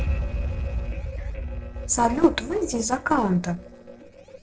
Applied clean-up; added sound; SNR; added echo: neural separator model SepFormer DNS4.